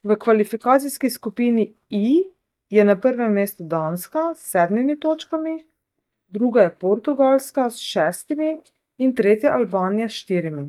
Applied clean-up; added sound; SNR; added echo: neural mask model DeepFilterNet 3.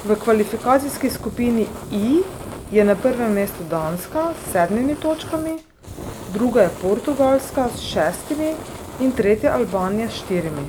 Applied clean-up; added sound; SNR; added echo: none; Fire; 13 dB; none.